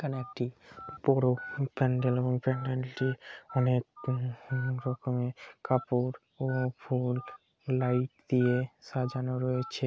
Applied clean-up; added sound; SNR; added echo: none; Telephone; 18 dB; none.